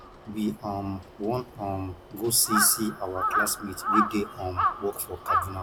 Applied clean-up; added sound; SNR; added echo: none; Crow; 1 dB; none.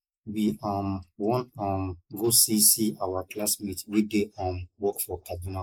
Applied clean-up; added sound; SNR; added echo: neural mask model Resemble Enhance denoiser.